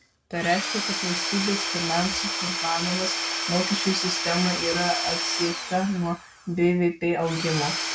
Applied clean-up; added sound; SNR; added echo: none; Tools / Domestic sounds, home sounds; 2 dB; none.